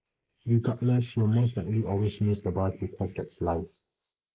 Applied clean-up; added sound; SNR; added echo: neural mask model Resemble Enhance denoiser.